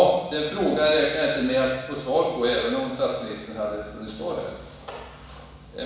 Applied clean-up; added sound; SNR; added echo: none; none; none; reverberation time 1.1 s.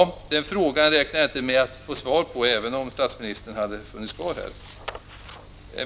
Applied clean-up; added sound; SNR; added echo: none; none; none; none.